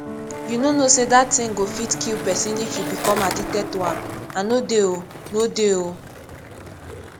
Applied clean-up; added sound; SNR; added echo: none; Skateboard + Piano; 8 dB; none.